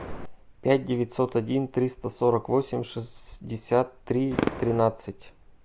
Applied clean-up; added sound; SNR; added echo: none; Fireworks; 12 dB; none.